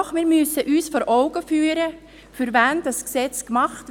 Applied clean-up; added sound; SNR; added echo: none; none; none; none.